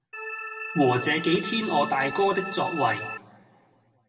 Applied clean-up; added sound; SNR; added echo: none; Organ; 9 dB; reverberation time 1.2 s.